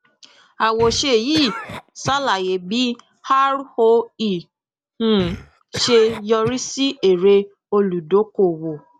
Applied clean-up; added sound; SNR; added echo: none; Cough; 16 dB; none.